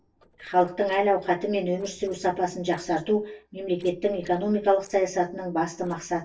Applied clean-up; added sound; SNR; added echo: neural separator model SepFormer DNS4.